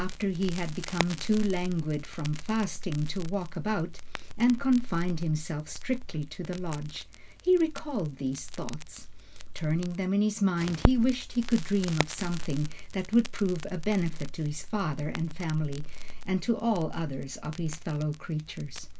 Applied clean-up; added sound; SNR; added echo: none; Crackle; 4 dB; none.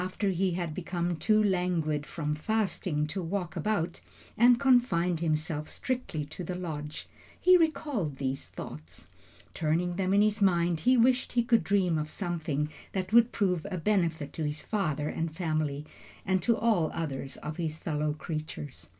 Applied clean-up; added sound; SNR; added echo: none; none; none; none.